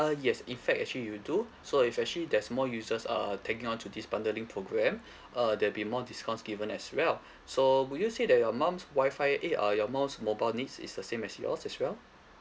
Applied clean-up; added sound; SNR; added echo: none; none; none; none.